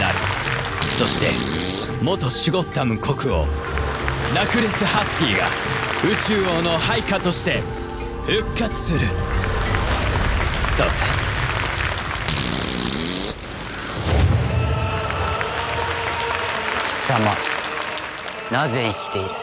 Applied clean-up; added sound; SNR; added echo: none; Fart + Applause / Crowd; 4 dB; none.